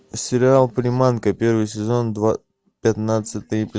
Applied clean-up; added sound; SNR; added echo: none; none; none; none.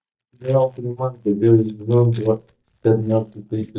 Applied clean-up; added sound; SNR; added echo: neural mask model DeepFilterNet 3.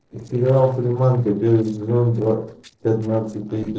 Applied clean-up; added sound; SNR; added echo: neural separator model SepFormer DNS4.